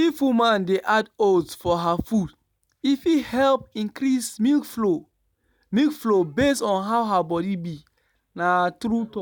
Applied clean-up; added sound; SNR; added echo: none; none; none; none.